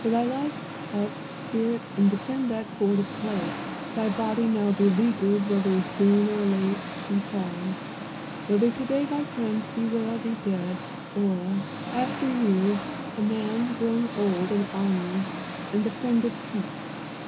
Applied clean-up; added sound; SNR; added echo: none; Engine; 9 dB; reverberation time 0.3 s.